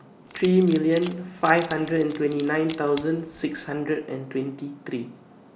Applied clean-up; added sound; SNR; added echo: none; Wood; 20 dB; none.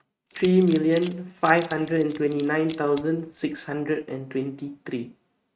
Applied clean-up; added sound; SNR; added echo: neural mask model RNNoise.